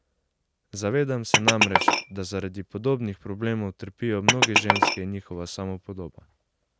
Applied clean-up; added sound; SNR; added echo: none; Glass; -3 dB; none.